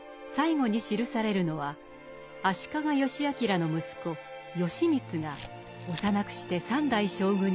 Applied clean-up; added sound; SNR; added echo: none; Camera; 18 dB; none.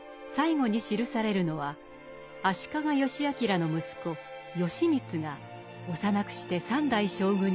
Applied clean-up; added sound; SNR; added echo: none; none; none; none.